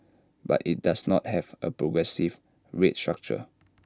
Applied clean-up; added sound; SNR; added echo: none; none; none; none.